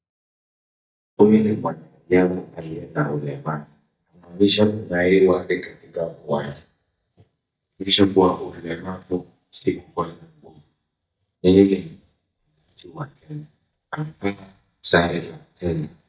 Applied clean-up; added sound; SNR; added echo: neural mask model DeepFilterNet 3.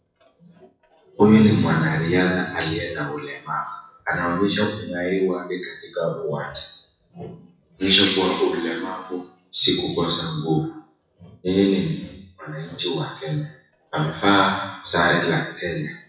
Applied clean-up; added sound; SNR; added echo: classical method WPE with log-MMSE.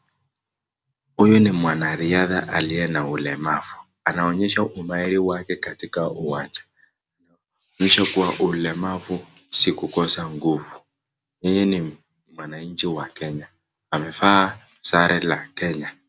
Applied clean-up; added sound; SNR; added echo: none; none; none; none.